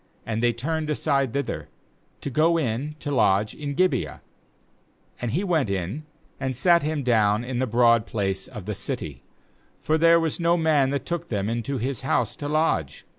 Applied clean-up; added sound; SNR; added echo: none; none; none; none.